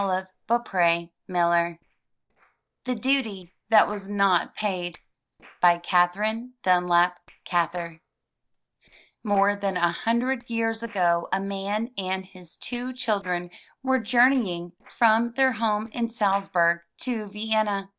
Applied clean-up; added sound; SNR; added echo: neural separator model SepFormer DNS4.